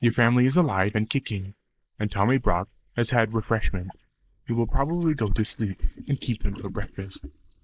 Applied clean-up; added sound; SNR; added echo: neural mask model Resemble Enhance denoiser.